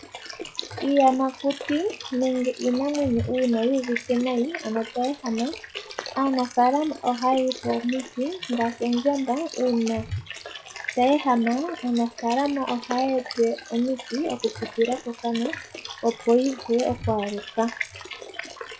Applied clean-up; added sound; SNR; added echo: classical method log-MMSE.